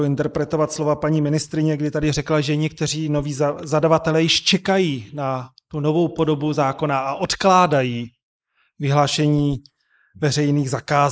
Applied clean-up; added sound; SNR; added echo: neural mask model Resemble Enhance denoiser.